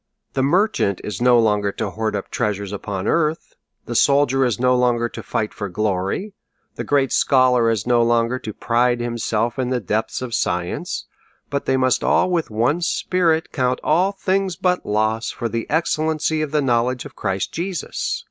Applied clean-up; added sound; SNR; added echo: none; none; none; none.